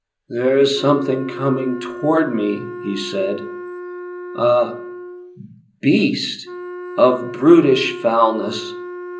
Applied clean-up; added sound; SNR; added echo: none; Wind instrument, woodwind instrument; 13 dB; reverberation time 0.5 s.